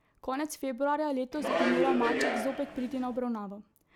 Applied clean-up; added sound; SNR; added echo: none; Subway, metro, underground; -1 dB; none.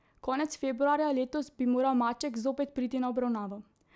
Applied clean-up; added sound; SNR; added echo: none; none; none; none.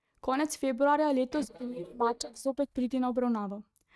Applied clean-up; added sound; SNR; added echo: neural mask model DeepFilterNet 3.